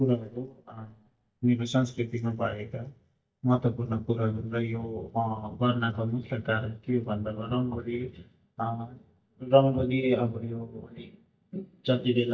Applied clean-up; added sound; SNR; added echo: neural mask model DeepFilterNet 3.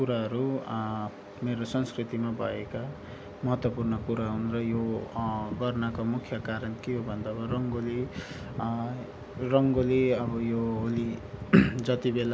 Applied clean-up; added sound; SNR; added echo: none; none; none; none.